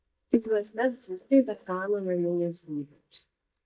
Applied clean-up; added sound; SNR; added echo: neural mask model DeepFilterNet 3.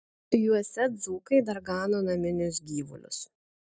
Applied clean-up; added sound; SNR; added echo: none; none; none; none.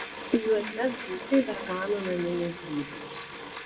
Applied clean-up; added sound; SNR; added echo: none; Bicycle; 6 dB; reverberation time 1.2 s.